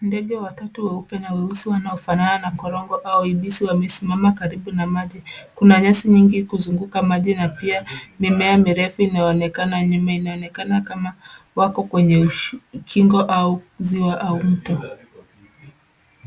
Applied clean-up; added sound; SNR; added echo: none; none; none; none.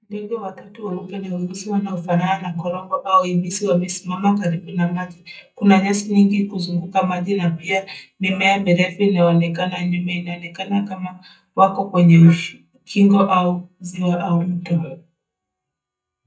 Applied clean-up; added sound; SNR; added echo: neural mask model DeepFilterNet 3.